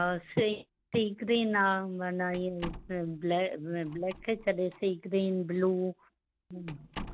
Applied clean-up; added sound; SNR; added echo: none; Slam; 18 dB; none.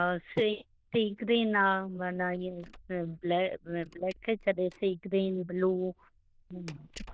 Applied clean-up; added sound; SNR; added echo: neural diffusion model UNIVERSE++.